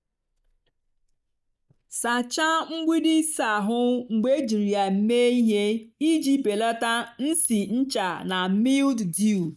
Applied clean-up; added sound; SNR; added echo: neural mask model DeepFilterNet 3.